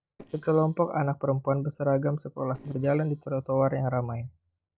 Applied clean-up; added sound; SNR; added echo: neural separator model SepFormer DNS4.